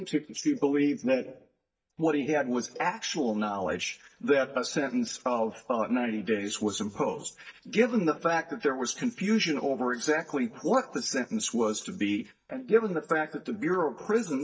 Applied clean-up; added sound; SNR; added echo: neural mask model DeepFilterNet 3.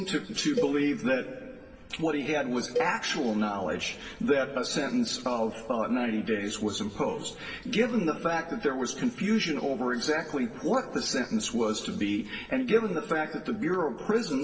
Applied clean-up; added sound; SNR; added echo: none; Cowbell; 9 dB; reverberation time 1.7 s.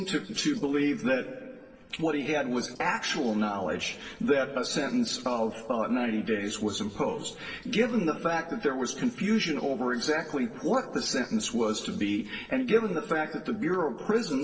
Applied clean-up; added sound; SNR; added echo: neural separator model SepFormer DNS4.